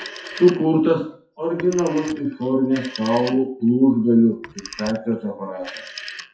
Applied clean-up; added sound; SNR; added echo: classical method WPE with log-MMSE.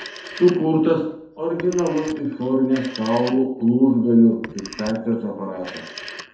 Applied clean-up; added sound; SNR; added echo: none; Telephone; 18 dB; reverberation time 2.0 s.